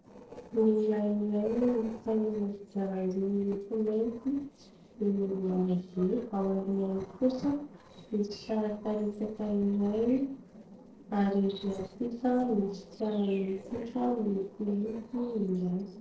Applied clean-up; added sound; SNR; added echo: neural separator model SepFormer DNS4.